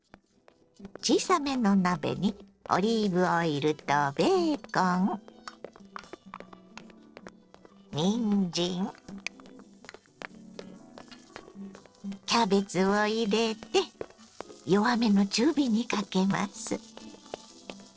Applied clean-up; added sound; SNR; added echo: neural separator model SepFormer DNS4.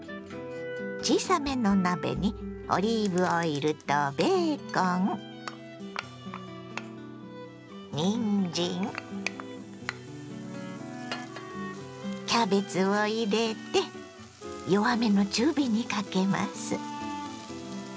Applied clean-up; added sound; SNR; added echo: none; none; none; none.